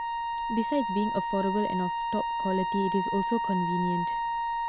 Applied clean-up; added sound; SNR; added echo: none; Wind instrument, woodwind instrument; -1 dB; none.